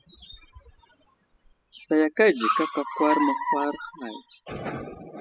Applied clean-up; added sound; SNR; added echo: classical method spectral subtraction.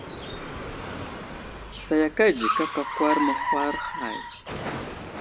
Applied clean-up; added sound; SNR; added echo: none; Car; 3 dB; none.